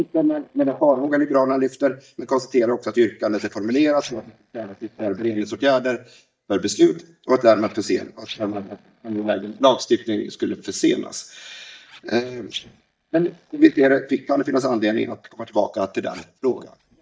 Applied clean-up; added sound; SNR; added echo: neural mask model DeepFilterNet 3.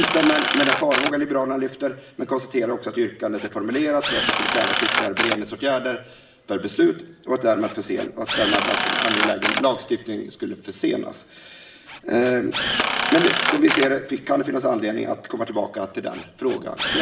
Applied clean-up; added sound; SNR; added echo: none; Drill; 1 dB; reverberation time 1.5 s.